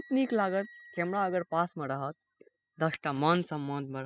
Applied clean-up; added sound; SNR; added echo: classical method spectral subtraction.